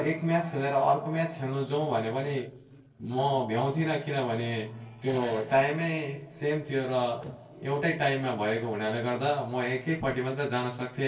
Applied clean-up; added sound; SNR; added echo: neural separator model SepFormer DNS4.